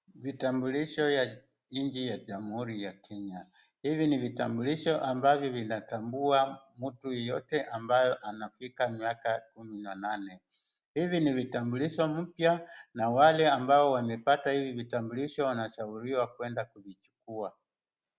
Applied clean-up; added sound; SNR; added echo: none; none; none; none.